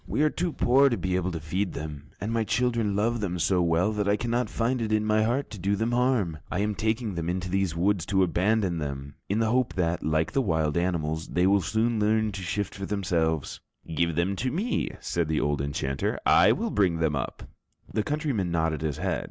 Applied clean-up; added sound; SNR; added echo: none; none; none; none.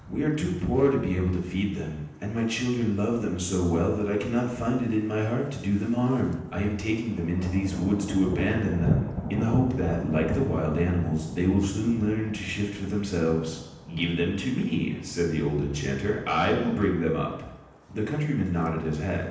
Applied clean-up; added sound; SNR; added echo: none; Thunder; 11 dB; reverberation time 0.9 s.